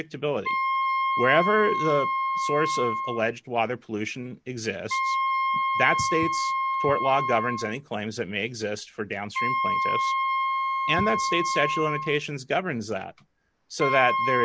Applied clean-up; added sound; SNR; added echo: none; Wind instrument, woodwind instrument; 0 dB; none.